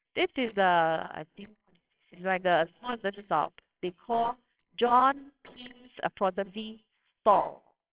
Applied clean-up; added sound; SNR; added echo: neural separator model SepFormer WHAMR!.